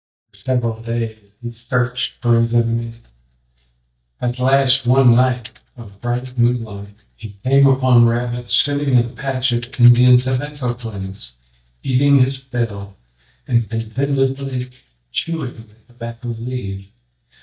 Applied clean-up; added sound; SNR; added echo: neural mask model DeepFilterNet 3.